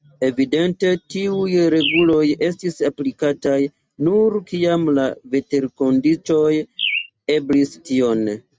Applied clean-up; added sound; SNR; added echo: neural mask model RNNoise.